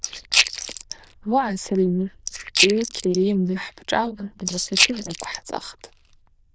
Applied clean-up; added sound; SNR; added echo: neural diffusion model UNIVERSE++.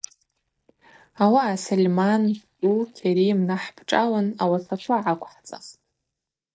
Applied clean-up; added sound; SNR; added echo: neural mask model DeepFilterNet 3.